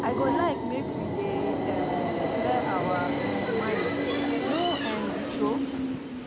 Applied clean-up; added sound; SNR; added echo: none; Subway, metro, underground; -4 dB; none.